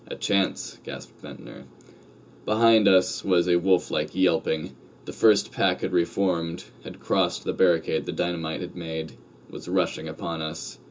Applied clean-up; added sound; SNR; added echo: none; none; none; reverberation time 0.2 s.